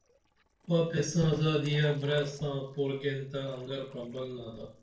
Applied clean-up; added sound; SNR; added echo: neural separator model SepFormer DNS4.